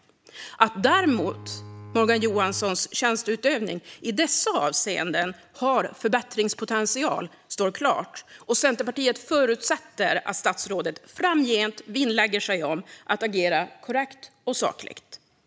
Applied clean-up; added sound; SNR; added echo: none; Bowed string instrument; 16 dB; none.